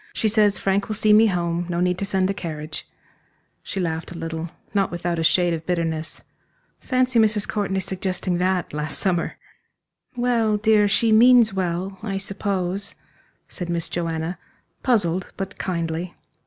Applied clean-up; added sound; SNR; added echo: none; none; none; none.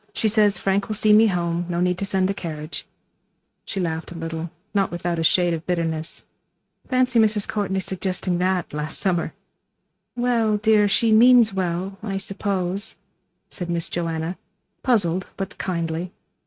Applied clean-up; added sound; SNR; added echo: neural mask model RNNoise.